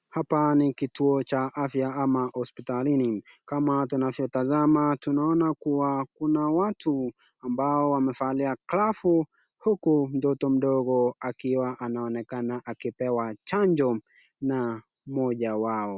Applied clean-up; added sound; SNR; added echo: none; none; none; none.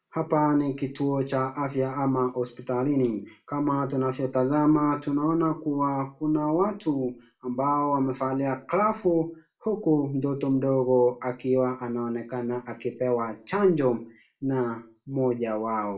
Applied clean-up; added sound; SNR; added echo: none; none; none; reverberation time 0.3 s.